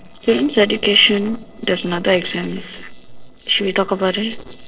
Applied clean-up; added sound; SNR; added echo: neural separator model SepFormer DNS4.